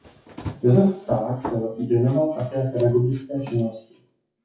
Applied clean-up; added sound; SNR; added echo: classical method WPE with log-MMSE.